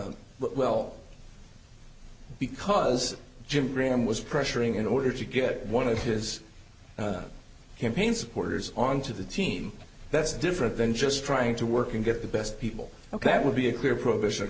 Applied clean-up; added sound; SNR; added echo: none; none; none; none.